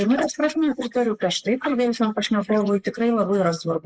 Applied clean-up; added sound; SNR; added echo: neural mask model Resemble Enhance denoiser.